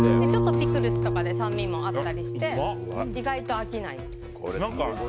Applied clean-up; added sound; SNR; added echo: none; Guitar; -3 dB; none.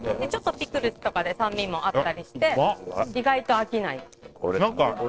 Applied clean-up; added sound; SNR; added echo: neural separator model SepFormer DNS4.